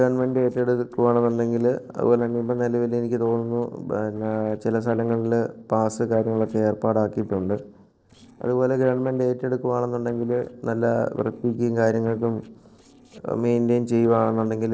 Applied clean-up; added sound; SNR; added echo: neural separator model SepFormer DNS4.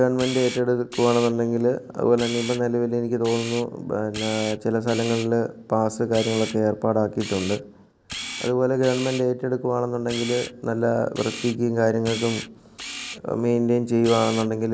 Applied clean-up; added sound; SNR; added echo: none; Camera; 14 dB; none.